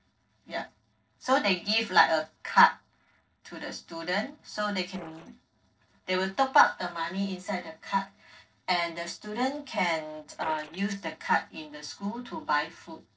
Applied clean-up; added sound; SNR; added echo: neural separator model SepFormer DNS4.